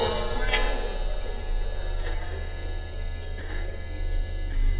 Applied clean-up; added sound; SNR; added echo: neural mask model DeepFilterNet 3.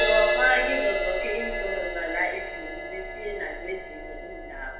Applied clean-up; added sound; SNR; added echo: none; Crash cymbal; -1 dB; reverberation time 0.9 s.